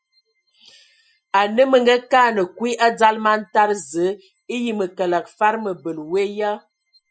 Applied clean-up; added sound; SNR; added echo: classical method Wiener filter.